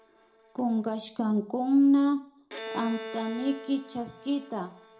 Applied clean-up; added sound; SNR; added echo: none; Bowed string instrument; 16 dB; reverberation time 0.4 s.